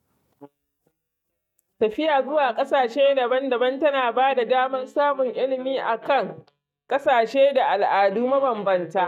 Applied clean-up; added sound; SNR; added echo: neural mask model DeepFilterNet 3.